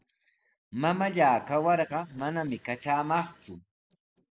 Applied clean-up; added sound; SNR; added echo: neural separator model SepFormer DNS4.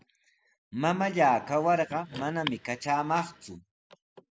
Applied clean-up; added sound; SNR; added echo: none; Car; 15 dB; none.